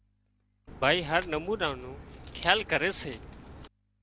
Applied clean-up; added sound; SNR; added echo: none; Crack; 13 dB; none.